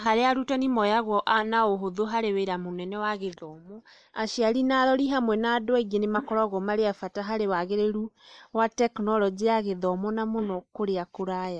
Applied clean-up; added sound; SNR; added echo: neural mask model Resemble Enhance denoiser.